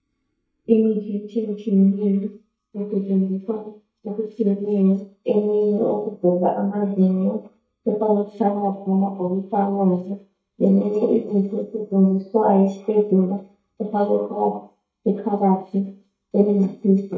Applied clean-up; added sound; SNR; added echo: neural mask model DeepFilterNet 3.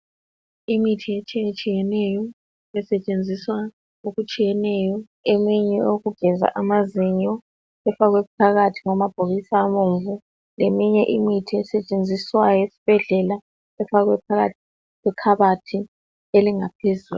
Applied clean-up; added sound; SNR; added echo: none; none; none; none.